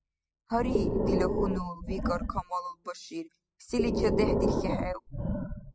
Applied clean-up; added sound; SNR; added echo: classical method spectral subtraction.